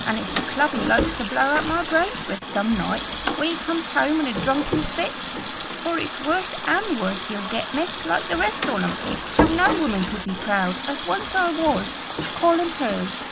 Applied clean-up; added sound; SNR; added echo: none; Door + Water tap, faucet; 2 dB; none.